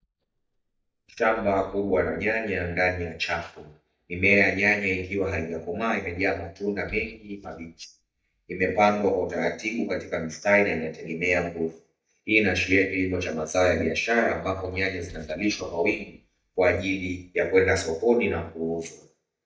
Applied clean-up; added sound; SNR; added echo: neural mask model DeepFilterNet 3.